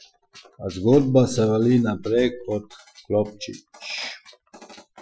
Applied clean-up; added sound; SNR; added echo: classical method Wiener filter.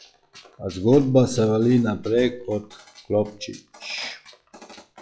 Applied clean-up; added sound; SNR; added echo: classical method log-MMSE.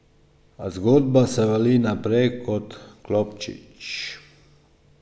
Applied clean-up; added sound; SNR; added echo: none; none; none; none.